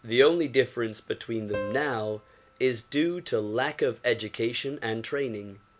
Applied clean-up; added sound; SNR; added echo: none; Piano; 14 dB; none.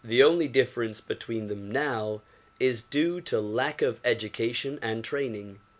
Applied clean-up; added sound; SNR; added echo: none; none; none; none.